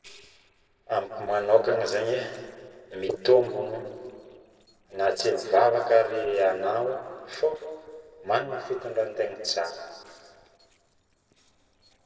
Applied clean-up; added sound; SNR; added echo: neural separator model SepFormer DNS4.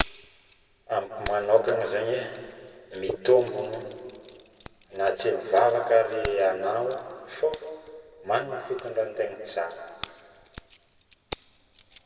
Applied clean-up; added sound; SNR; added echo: none; Keys jangling; 12 dB; reverberation time 2.2 s.